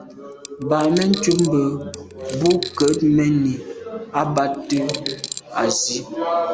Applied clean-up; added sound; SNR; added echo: none; Coin (dropping); 12 dB; none.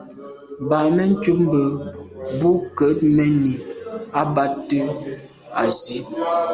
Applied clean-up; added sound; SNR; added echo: none; none; none; none.